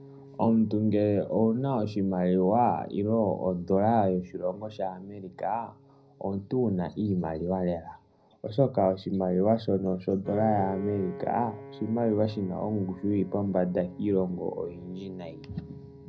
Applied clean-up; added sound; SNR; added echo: none; Piano; 19 dB; reverberation time 0.4 s.